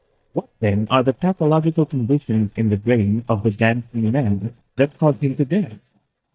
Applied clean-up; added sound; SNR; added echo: neural mask model DeepFilterNet 3.